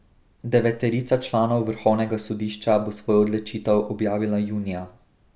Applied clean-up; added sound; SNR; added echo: none; none; none; none.